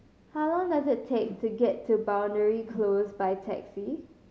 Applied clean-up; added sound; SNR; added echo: none; Whoosh, swoosh, swish; 20 dB; none.